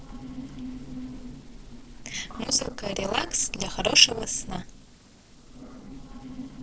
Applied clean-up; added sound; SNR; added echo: neural separator model SepFormer DNS4.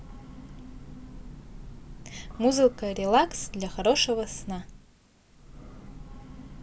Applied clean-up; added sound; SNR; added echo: none; Train / Breathing; 13 dB; none.